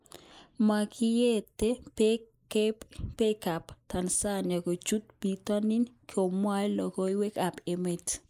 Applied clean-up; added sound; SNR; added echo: neural mask model Resemble Enhance denoiser.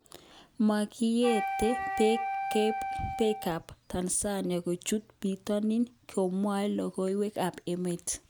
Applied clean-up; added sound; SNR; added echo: none; Wind instrument, woodwind instrument; 4 dB; none.